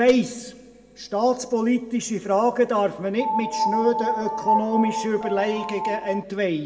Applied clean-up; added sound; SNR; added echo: none; Piano; 2 dB; reverberation time 1.1 s.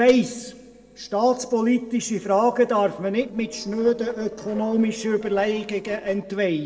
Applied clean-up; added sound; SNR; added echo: neural separator model SepFormer DNS4.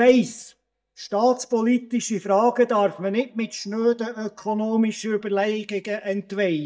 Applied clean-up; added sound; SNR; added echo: neural mask model DeepFilterNet 3.